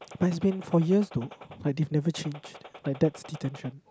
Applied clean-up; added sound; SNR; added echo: none; Gunshot, gunfire; 19 dB; none.